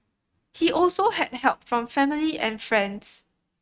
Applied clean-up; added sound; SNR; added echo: neural mask model RNNoise.